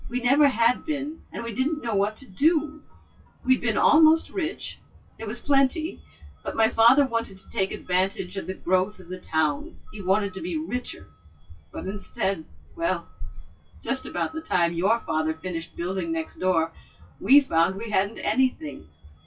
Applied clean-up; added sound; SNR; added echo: classical method WPE with log-MMSE.